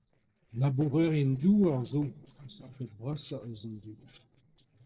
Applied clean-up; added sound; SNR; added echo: neural separator model SepFormer DNS4.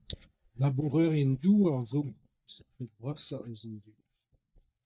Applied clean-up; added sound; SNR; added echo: neural mask model DeepFilterNet 3.